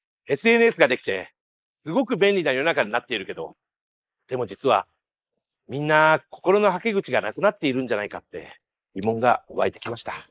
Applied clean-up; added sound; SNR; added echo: neural mask model Resemble Enhance denoiser.